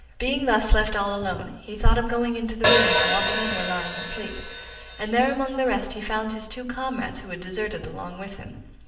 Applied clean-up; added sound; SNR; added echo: none; Hi-hat; -4 dB; reverberation time 0.8 s.